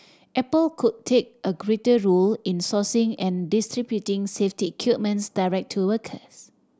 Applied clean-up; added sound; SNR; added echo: none; none; none; none.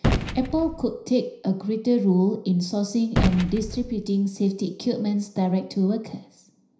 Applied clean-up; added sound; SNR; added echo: none; Gunshot, gunfire; 7 dB; reverberation time 0.5 s.